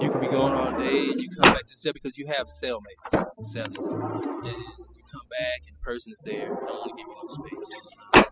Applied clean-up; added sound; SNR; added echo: classical method spectral subtraction.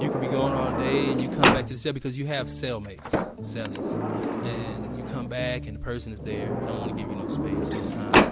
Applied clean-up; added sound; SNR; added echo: none; Sliding door; -3 dB; none.